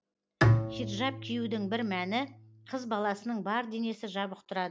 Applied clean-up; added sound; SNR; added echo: none; Bowed string instrument; -1 dB; none.